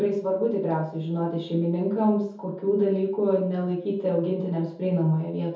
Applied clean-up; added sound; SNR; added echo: none; none; none; reverberation time 0.6 s.